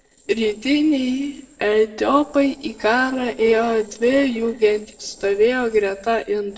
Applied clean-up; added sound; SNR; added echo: neural separator model SepFormer DNS4.